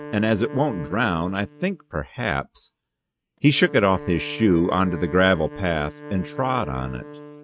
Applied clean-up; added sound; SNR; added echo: neural mask model RNNoise.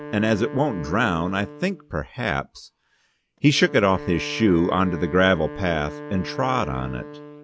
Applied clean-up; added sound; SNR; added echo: none; Wind instrument, woodwind instrument; 13 dB; none.